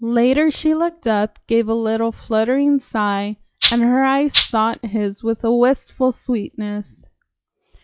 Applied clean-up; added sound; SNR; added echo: classical method log-MMSE.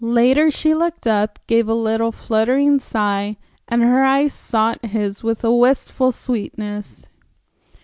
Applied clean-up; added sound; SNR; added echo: none; none; none; none.